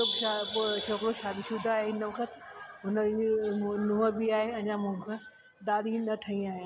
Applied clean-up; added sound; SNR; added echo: none; none; none; none.